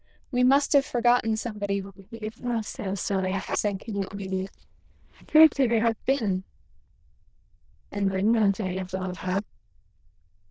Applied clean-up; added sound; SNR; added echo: neural diffusion model UNIVERSE++.